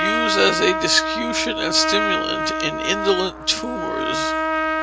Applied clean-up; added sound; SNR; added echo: none; Trumpet; 0 dB; none.